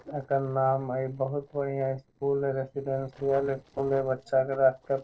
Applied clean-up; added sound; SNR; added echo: neural separator model SepFormer DNS4.